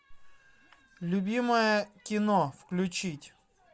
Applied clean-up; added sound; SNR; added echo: none; none; none; none.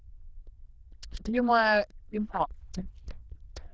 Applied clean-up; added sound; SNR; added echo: neural diffusion model UNIVERSE++.